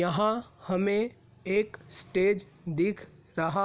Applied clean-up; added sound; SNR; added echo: none; none; none; none.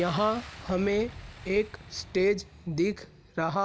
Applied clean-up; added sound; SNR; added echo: none; Boom; 17 dB; none.